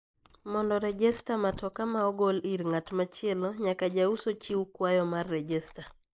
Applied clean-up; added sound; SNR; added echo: neural mask model Resemble Enhance denoiser.